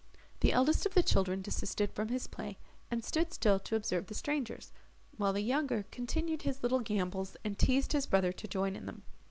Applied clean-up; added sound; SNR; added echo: none; none; none; none.